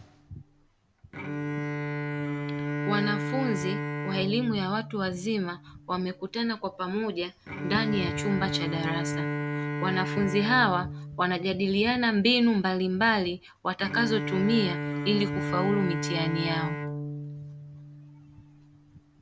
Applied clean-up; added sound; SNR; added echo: none; Bowed string instrument; 5 dB; none.